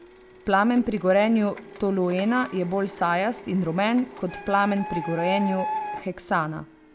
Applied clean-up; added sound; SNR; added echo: none; Printer; 12 dB; none.